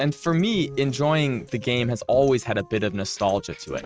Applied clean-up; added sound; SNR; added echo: neural mask model RNNoise.